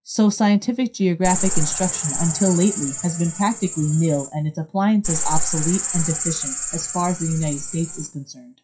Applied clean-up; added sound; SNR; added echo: classical method WPE with log-MMSE.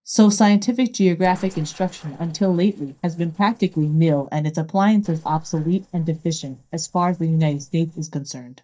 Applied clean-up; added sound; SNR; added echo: neural mask model DeepFilterNet 3.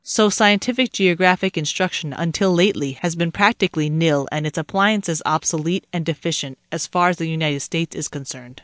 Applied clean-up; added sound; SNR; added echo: none; none; none; none.